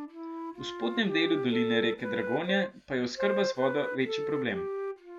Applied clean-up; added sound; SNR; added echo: none; Wind instrument, woodwind instrument; 3 dB; none.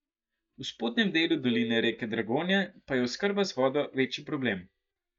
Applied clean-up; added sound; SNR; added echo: neural mask model DeepFilterNet 3.